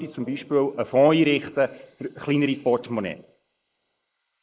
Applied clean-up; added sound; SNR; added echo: neural mask model Resemble Enhance denoiser.